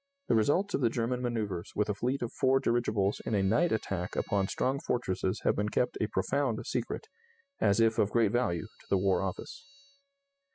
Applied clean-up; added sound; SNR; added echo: classical method spectral subtraction.